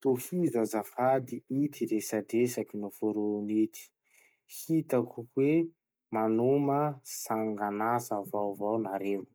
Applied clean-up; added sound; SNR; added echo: none; none; none; none.